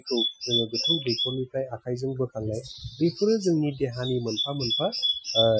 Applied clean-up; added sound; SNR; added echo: classical method Wiener filter.